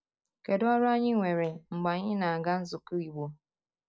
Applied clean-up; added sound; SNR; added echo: neural separator model SepFormer DNS4.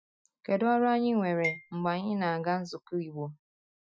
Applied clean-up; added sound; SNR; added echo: classical method Wiener filter.